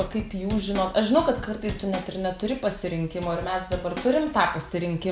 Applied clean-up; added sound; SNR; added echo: none; Drum / Drum kit; 11 dB; none.